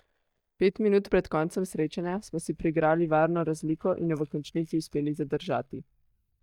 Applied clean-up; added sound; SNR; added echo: neural mask model DeepFilterNet 3.